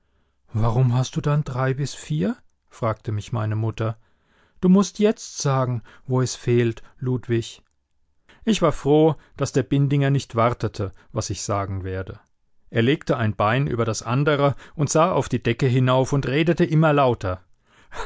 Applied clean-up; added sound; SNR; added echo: none; none; none; none.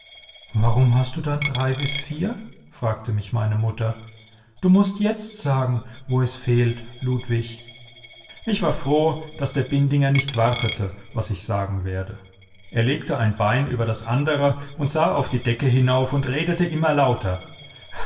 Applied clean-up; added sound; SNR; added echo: none; Coin (dropping); 17 dB; reverberation time 0.8 s.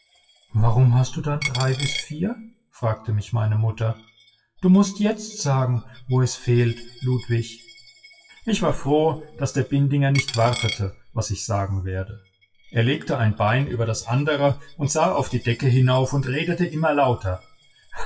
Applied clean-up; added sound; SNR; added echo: classical method WPE with log-MMSE.